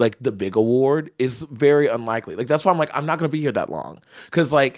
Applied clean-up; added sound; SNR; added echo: none; none; none; none.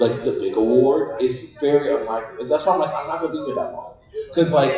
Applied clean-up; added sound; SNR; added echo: classical method WPE with log-MMSE.